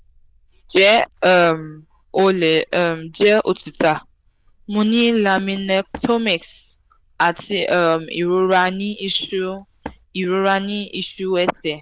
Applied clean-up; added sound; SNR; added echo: neural diffusion model UNIVERSE++.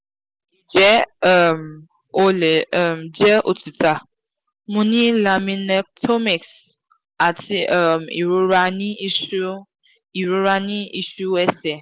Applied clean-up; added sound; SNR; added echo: none; none; none; none.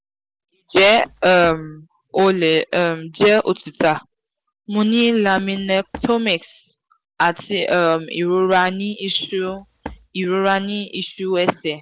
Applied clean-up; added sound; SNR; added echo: none; Walk, footsteps; 20 dB; none.